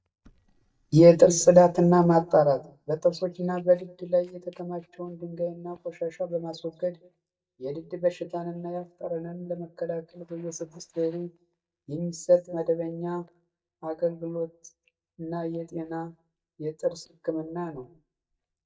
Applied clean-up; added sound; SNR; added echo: neural mask model DeepFilterNet 3.